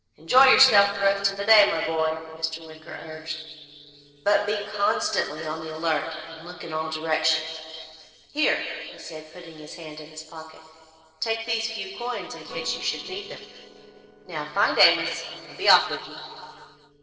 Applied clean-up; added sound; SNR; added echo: neural separator model SepFormer DNS4.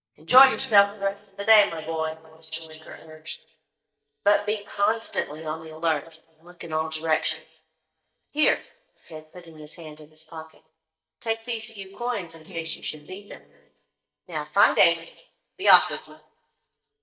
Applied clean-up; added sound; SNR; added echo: neural mask model DeepFilterNet 3.